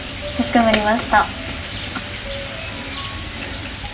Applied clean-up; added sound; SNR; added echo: none; Rain; 9 dB; reverberation time 0.3 s.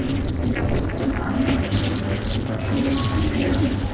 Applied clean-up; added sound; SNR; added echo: neural separator model SepFormer DNS4.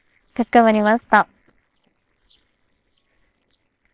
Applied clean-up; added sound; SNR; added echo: neural separator model SepFormer WHAMR!.